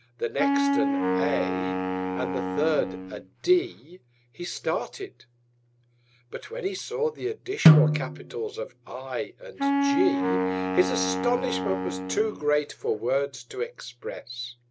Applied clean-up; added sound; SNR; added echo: none; Snare drum + Wind instrument, woodwind instrument; -4 dB; none.